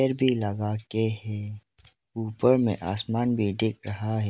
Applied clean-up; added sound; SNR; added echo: none; none; none; none.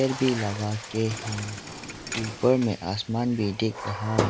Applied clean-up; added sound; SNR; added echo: none; Thump, thud + Water / Splash, splatter; 8 dB; none.